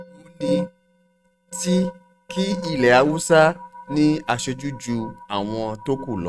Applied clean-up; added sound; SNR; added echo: neural mask model RNNoise.